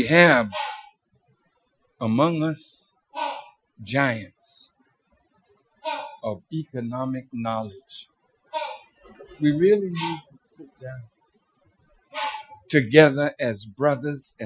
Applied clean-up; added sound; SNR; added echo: classical method Wiener filter.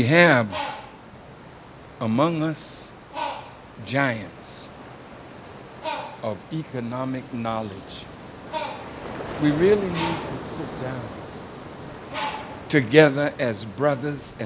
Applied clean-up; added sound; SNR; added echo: none; Ocean + Bird; 10 dB; none.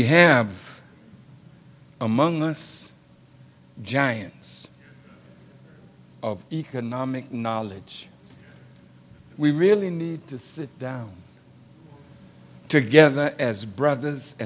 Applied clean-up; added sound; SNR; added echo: none; none; none; none.